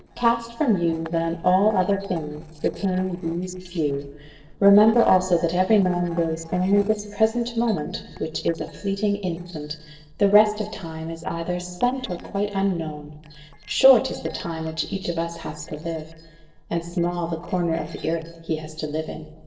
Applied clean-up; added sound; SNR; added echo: neural separator model SepFormer DNS4.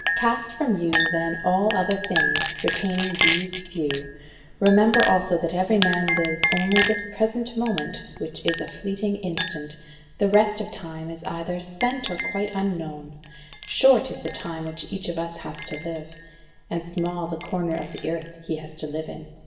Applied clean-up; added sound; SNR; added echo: none; Chink, clink; 2 dB; reverberation time 1.1 s.